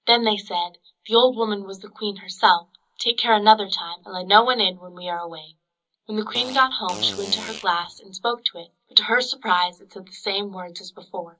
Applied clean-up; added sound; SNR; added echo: none; Fart; 14 dB; reverberation time 0.4 s.